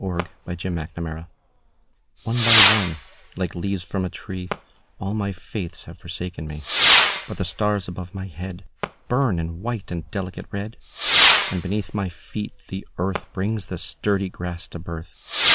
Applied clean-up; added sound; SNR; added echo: none; Whoosh, swoosh, swish / Fireworks; -3 dB; none.